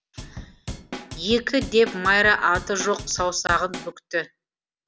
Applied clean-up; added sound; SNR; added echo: none; Drum / Drum kit; 12 dB; none.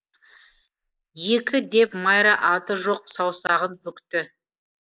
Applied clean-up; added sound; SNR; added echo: neural mask model Resemble Enhance denoiser.